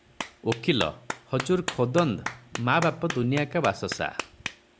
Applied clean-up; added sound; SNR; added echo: none; Clapping; 10 dB; none.